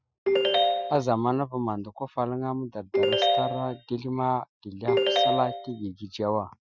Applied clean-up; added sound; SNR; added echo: classical method Wiener filter.